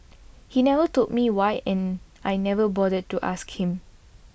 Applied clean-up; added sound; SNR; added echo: none; none; none; none.